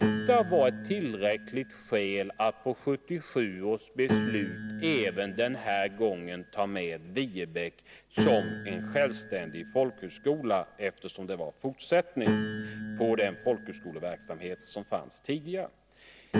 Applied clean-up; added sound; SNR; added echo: none; Piano; 6 dB; none.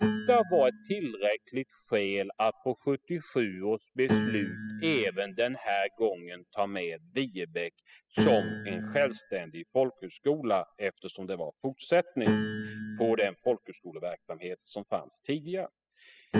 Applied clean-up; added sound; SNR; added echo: classical method spectral subtraction.